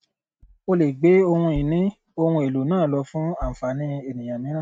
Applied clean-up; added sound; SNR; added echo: neural mask model RNNoise.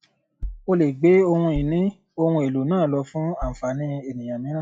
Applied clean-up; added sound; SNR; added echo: classical method log-MMSE.